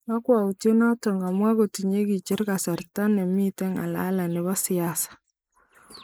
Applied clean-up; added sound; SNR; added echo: neural mask model Resemble Enhance denoiser.